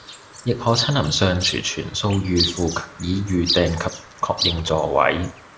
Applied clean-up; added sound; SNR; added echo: none; Chirp, tweet; 8 dB; none.